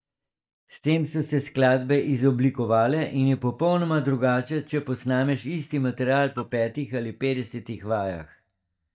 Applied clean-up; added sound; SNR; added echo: neural mask model DeepFilterNet 3.